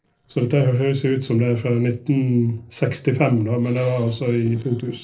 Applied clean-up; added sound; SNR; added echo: neural separator model SepFormer DNS4.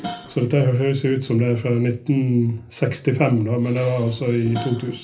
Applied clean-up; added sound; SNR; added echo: none; Dishes, pots, and pans; 19 dB; reverberation time 0.3 s.